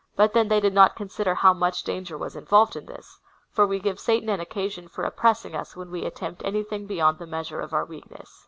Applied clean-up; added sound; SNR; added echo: none; none; none; none.